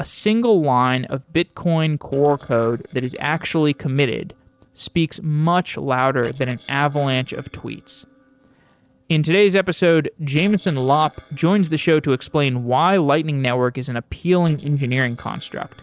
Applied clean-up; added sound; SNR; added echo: neural separator model SepFormer DNS4.